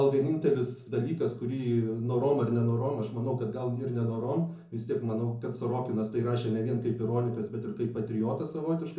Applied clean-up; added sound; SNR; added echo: none; none; none; reverberation time 0.6 s.